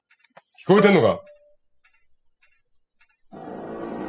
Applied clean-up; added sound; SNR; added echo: classical method spectral subtraction.